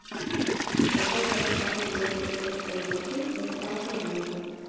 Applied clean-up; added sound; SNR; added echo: none; Toilet flush / Water; -3 dB; reverberation time 2.2 s.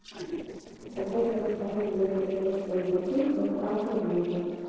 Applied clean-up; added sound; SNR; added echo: neural separator model SepFormer DNS4.